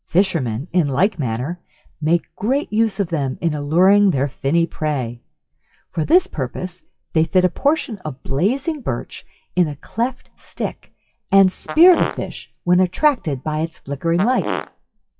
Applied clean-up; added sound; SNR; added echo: classical method WPE with log-MMSE.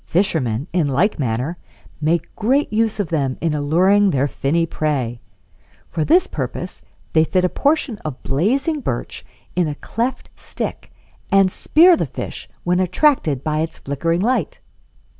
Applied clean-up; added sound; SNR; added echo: none; none; none; none.